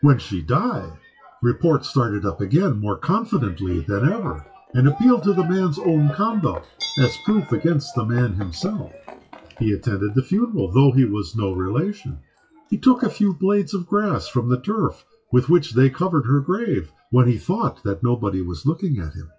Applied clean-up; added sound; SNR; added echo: classical method WPE with log-MMSE.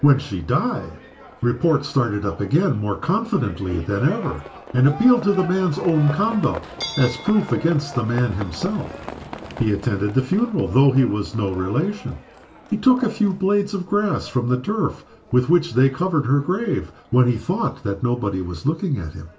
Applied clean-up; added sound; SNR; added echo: none; Livestock, farm animals, working animals; 17 dB; reverberation time 0.1 s.